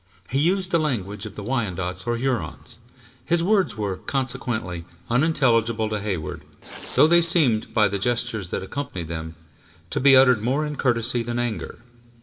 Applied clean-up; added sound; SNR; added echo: none; Tearing; 17 dB; reverberation time 0.5 s.